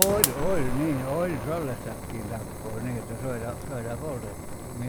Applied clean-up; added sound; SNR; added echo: none; Fire; 1 dB; none.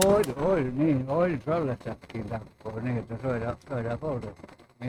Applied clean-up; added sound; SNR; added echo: neural mask model RNNoise.